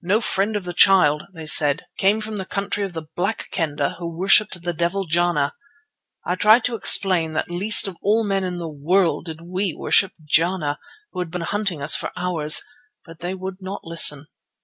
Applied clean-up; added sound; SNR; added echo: none; none; none; none.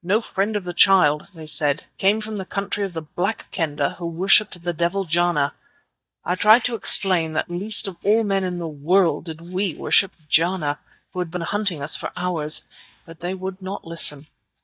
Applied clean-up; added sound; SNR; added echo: neural mask model DeepFilterNet 3.